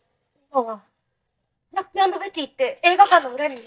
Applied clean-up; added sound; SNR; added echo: neural mask model DeepFilterNet 3.